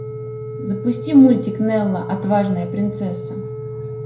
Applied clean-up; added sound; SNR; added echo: none; Telephone; 12 dB; reverberation time 0.5 s.